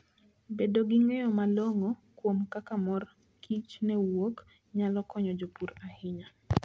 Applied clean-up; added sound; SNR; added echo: none; none; none; none.